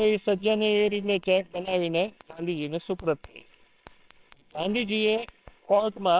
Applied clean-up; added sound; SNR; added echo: neural separator model SepFormer WHAMR!.